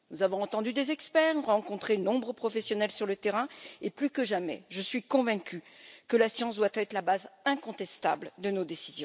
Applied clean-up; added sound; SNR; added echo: none; none; none; none.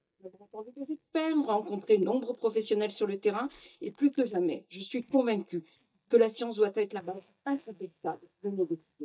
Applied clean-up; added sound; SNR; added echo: neural mask model DeepFilterNet 3.